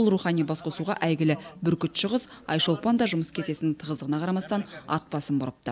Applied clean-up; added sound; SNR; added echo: none; none; none; none.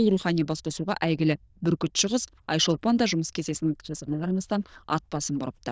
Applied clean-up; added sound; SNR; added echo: neural diffusion model UNIVERSE++.